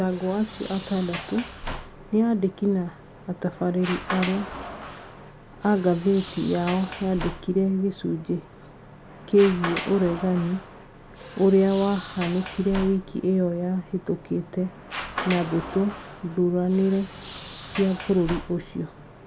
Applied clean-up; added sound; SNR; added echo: none; Sliding door; 12 dB; none.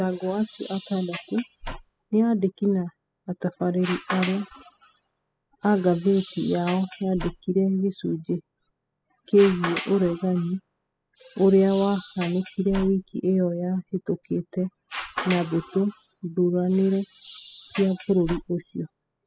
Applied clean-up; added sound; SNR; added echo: classical method spectral subtraction.